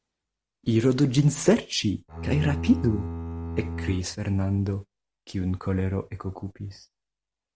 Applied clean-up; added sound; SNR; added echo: none; Bowed string instrument; 6 dB; none.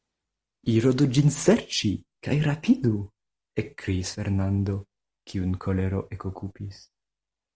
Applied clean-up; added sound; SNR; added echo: none; none; none; none.